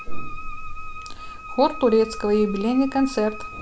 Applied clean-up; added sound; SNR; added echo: none; Wind instrument, woodwind instrument; 15 dB; none.